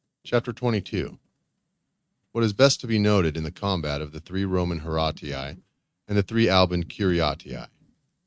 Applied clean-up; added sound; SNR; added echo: neural mask model RNNoise.